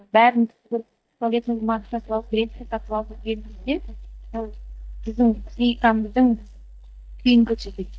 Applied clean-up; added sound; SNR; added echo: neural mask model DeepFilterNet 3.